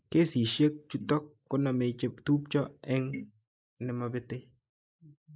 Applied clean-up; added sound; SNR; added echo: neural mask model Resemble Enhance denoiser.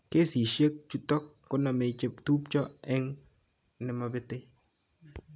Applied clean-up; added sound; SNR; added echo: none; none; none; none.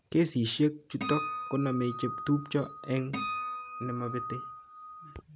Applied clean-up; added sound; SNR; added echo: none; Acoustic guitar; 6 dB; none.